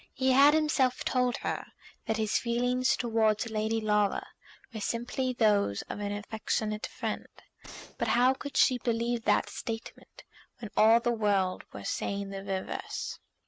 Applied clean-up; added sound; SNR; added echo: neural mask model RNNoise.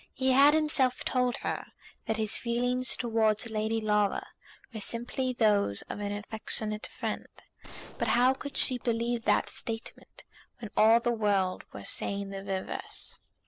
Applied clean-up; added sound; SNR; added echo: neural separator model SepFormer DNS4.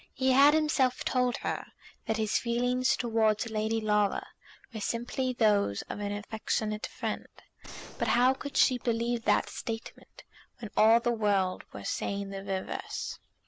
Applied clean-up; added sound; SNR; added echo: none; Gunshot, gunfire; 19 dB; none.